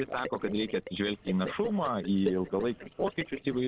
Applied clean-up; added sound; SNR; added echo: neural separator model SepFormer DNS4.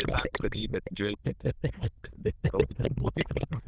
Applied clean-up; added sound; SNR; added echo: neural diffusion model UNIVERSE++.